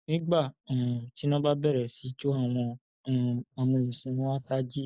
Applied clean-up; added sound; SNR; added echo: neural mask model Resemble Enhance denoiser.